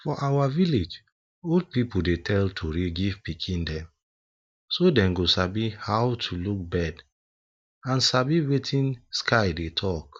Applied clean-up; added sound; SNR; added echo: none; none; none; none.